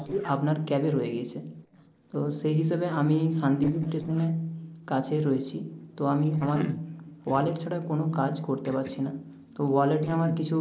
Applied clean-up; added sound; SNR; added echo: neural separator model SepFormer DNS4.